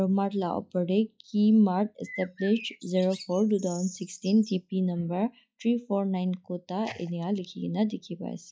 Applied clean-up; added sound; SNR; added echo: classical method log-MMSE.